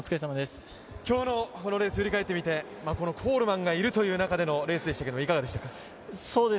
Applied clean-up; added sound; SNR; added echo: none; none; none; none.